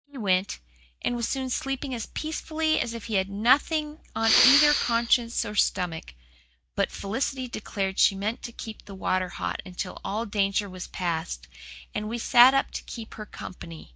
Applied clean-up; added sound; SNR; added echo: neural mask model DeepFilterNet 3.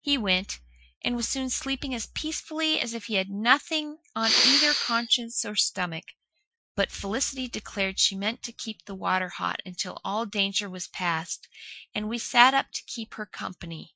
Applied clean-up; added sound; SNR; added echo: classical method Wiener filter.